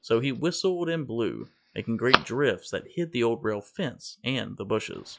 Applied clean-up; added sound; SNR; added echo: classical method log-MMSE.